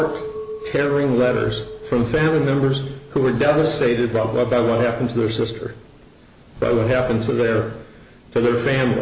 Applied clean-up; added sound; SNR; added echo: none; Chink, clink; 18 dB; none.